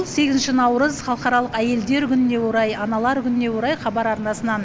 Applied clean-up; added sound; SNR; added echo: none; none; none; none.